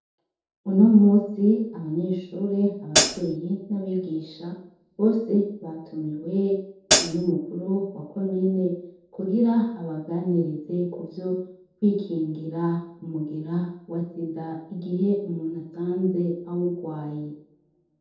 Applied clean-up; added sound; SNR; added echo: none; Hi-hat; -4 dB; reverberation time 0.7 s.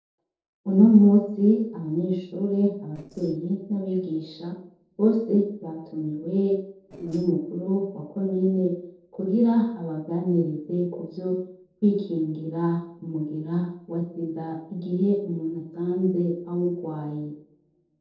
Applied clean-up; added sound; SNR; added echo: neural separator model SepFormer DNS4.